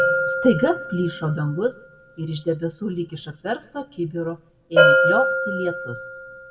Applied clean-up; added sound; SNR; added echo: none; Bell; -2 dB; reverberation time 0.5 s.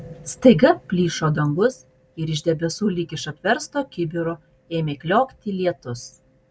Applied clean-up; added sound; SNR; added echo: none; none; none; none.